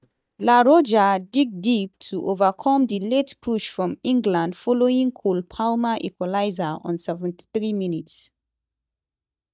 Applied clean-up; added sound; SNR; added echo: neural mask model DeepFilterNet 3.